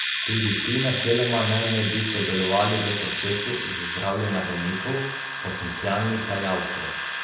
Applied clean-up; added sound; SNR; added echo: none; Domestic sounds, home sounds; 2 dB; reverberation time 0.9 s.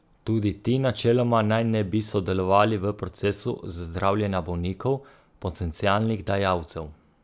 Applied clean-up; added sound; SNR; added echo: none; none; none; none.